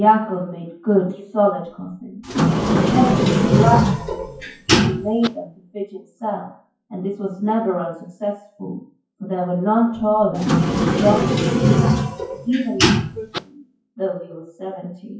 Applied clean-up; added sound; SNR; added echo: classical method WPE with log-MMSE.